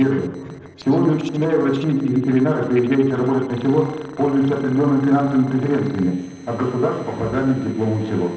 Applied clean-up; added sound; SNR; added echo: neural separator model SepFormer DNS4.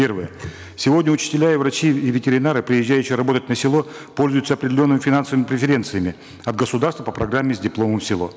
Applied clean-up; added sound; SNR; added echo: none; none; none; none.